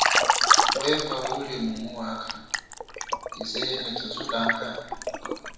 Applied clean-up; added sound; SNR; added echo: none; Liquid; -5 dB; reverberation time 0.9 s.